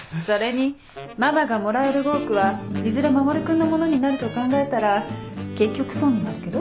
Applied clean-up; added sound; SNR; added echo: none; none; none; none.